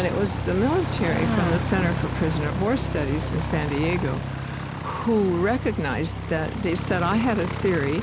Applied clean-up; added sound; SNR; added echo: none; Aircraft; 3 dB; none.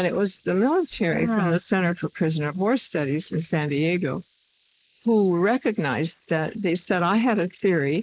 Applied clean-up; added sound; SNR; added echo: neural mask model Resemble Enhance denoiser.